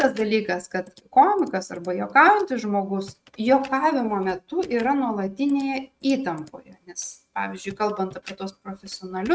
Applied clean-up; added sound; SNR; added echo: neural mask model RNNoise.